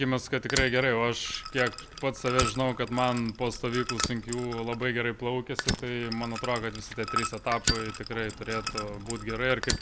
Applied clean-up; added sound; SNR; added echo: none; Liquid + Fire; 6 dB; none.